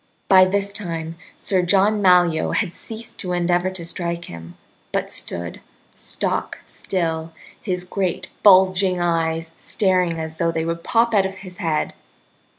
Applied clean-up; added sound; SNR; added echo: none; none; none; none.